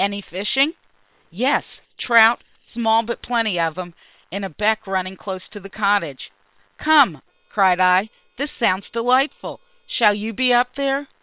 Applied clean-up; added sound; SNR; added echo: neural separator model SepFormer WHAM!.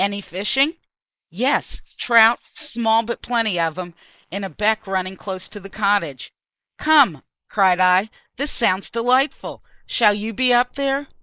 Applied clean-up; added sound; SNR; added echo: neural mask model Resemble Enhance denoiser.